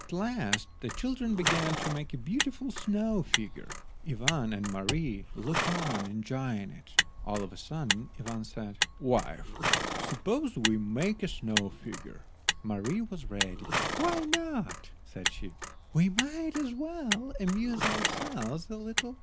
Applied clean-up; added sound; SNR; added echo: none; Motor vehicle (road) + Livestock, farm animals, working animals; 1 dB; none.